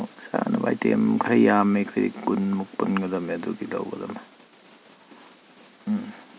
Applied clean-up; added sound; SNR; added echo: none; none; none; none.